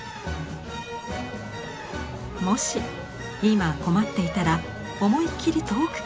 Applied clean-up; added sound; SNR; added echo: none; none; none; none.